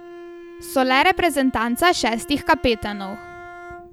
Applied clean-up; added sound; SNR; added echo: none; Bowed string instrument; 17 dB; none.